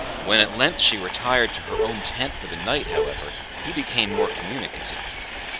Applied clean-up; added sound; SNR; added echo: none; Bowed string instrument + Train; 5 dB; none.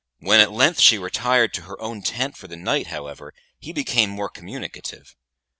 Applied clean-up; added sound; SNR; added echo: none; none; none; none.